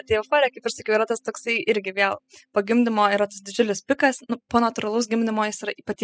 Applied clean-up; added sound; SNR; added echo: classical method spectral subtraction.